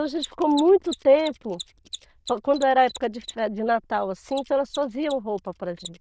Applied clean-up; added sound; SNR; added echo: neural diffusion model UNIVERSE++.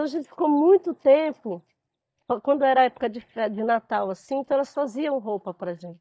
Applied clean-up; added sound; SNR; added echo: neural mask model DeepFilterNet 3.